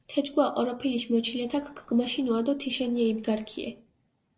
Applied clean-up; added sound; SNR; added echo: neural separator model SepFormer DNS4.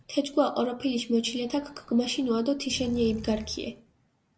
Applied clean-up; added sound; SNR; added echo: none; Breathing; 17 dB; none.